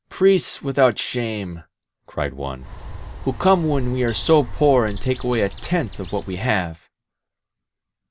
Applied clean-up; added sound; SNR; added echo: none; Bird; 8 dB; none.